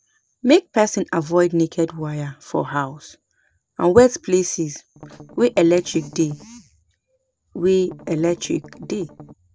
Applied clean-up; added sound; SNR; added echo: neural separator model SepFormer DNS4.